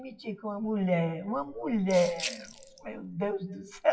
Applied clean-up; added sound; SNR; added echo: classical method WPE with log-MMSE.